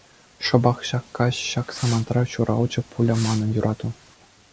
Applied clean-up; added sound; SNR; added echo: none; Fireworks; 17 dB; none.